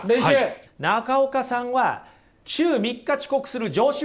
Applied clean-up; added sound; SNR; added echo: none; none; none; none.